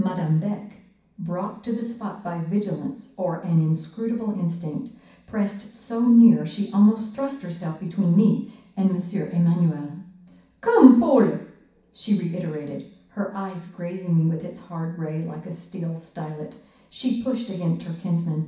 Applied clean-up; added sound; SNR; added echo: none; none; none; reverberation time 0.6 s.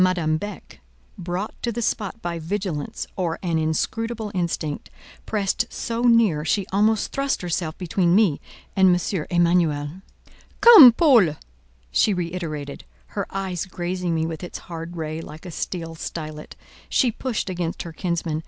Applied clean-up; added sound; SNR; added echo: none; none; none; none.